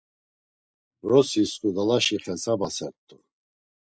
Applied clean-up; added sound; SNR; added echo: neural mask model DeepFilterNet 3.